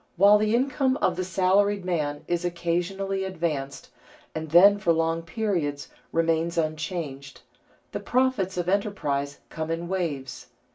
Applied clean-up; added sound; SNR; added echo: none; none; none; reverberation time 0.2 s.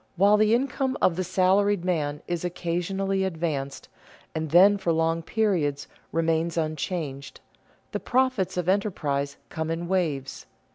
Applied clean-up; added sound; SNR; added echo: none; none; none; none.